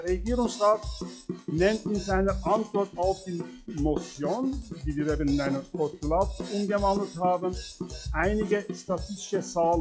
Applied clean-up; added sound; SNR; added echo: classical method log-MMSE.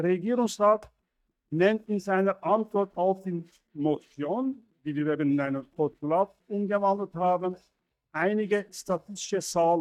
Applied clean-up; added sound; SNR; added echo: neural mask model DeepFilterNet 3.